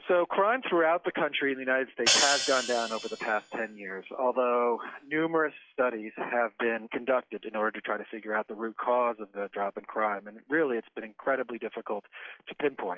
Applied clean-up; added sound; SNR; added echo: classical method log-MMSE.